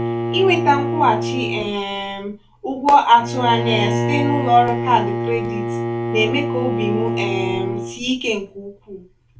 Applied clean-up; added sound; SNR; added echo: none; Bowed string instrument; 3 dB; reverberation time 0.3 s.